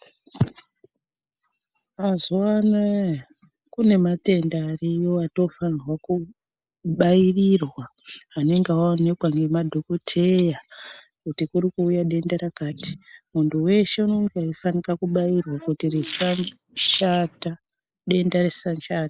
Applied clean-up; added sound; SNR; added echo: neural mask model Resemble Enhance denoiser.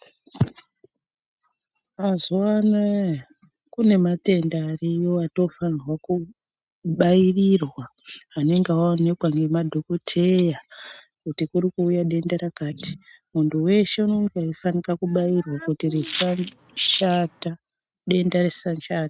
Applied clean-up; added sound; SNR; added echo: neural mask model RNNoise.